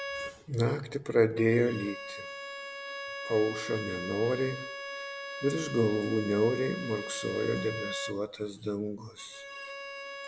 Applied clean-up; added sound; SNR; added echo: none; Bowed string instrument; 9 dB; none.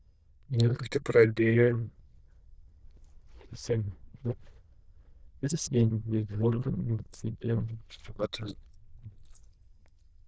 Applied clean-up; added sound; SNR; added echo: neural diffusion model UNIVERSE++.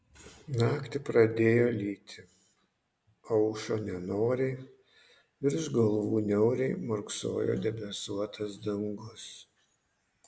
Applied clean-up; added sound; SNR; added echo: none; none; none; none.